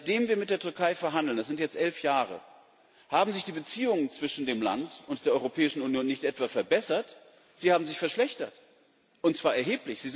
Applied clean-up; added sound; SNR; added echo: none; none; none; none.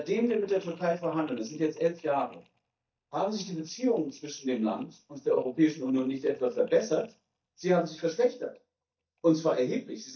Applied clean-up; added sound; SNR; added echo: neural mask model DeepFilterNet 3.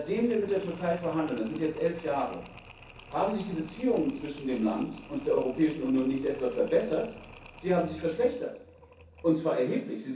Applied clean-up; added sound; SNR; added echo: none; Mechanisms; 20 dB; reverberation time 0.6 s.